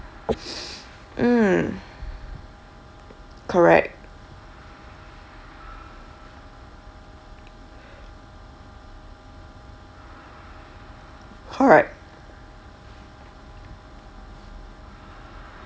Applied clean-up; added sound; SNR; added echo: none; none; none; none.